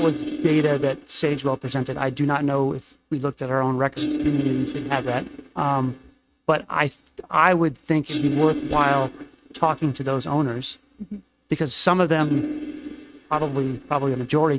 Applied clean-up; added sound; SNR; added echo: neural mask model RNNoise.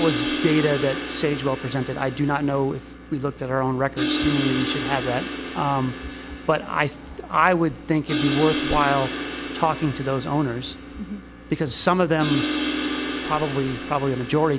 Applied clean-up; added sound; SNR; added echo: none; Crash cymbal; 5 dB; none.